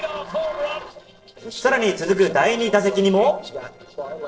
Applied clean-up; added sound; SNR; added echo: neural separator model SepFormer DNS4.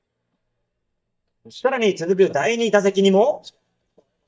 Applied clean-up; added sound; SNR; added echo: neural mask model DeepFilterNet 3.